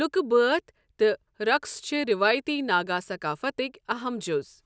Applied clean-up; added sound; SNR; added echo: none; none; none; none.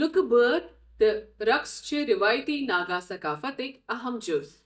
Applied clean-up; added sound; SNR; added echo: neural mask model DeepFilterNet 3.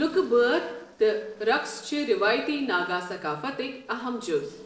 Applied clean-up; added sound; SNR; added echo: neural separator model SepFormer DNS4.